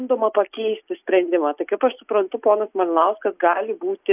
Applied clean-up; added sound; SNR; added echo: neural mask model Resemble Enhance denoiser.